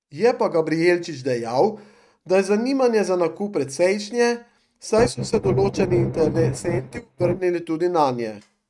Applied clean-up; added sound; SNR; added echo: neural mask model RNNoise.